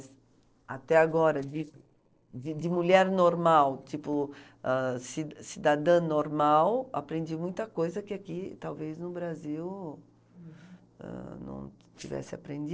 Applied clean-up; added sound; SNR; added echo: neural separator model SepFormer DNS4.